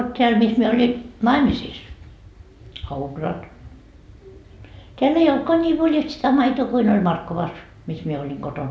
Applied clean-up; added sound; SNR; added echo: none; none; none; none.